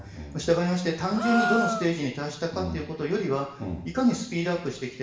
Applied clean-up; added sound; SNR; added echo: none; Gasp; 4 dB; reverberation time 0.8 s.